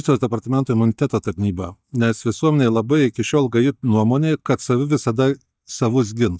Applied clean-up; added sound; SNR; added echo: neural mask model DeepFilterNet 3.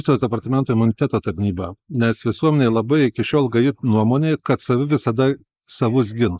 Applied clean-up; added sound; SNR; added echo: neural mask model Resemble Enhance denoiser.